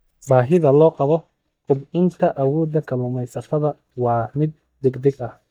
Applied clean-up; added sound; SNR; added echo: neural mask model DeepFilterNet 3.